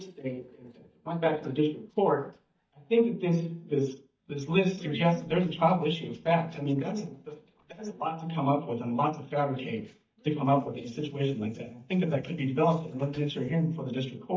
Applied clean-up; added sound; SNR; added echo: neural mask model DeepFilterNet 3.